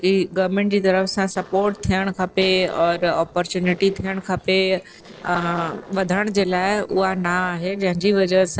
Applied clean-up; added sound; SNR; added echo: neural separator model SepFormer DNS4.